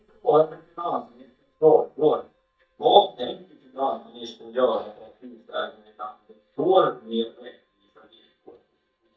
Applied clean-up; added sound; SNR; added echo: neural mask model DeepFilterNet 3.